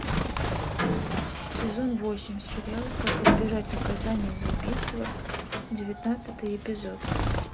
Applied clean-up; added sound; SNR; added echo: none; Bird; -4 dB; none.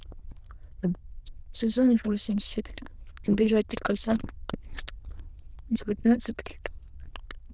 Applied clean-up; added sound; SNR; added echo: neural diffusion model UNIVERSE++.